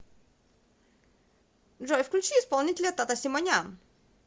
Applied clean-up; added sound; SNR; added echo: none; none; none; none.